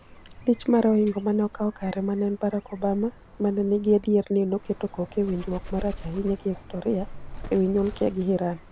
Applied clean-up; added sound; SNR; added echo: none; Bird; 15 dB; none.